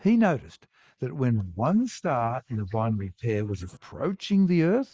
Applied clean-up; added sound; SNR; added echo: neural mask model Resemble Enhance denoiser.